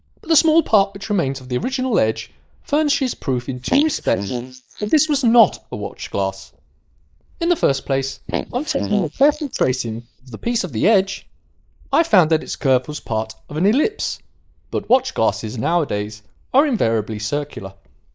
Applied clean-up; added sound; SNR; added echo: neural mask model Resemble Enhance denoiser.